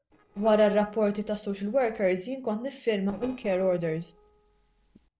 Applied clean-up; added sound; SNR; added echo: neural separator model SepFormer DNS4.